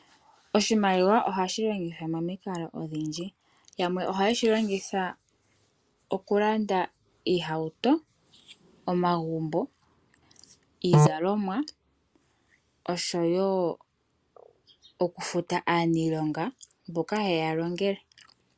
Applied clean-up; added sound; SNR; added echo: none; none; none; none.